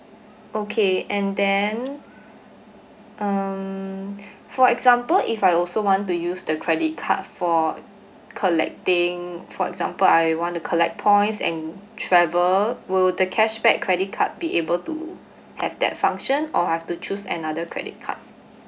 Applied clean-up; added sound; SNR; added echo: none; none; none; none.